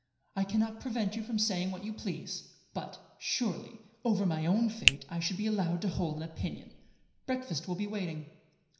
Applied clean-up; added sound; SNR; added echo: none; Finger snapping; -3 dB; reverberation time 0.9 s.